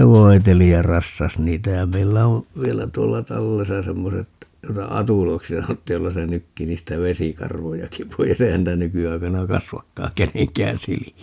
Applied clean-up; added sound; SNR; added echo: none; none; none; none.